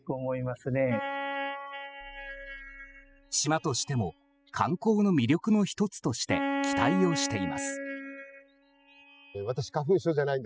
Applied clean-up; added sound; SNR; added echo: classical method spectral subtraction.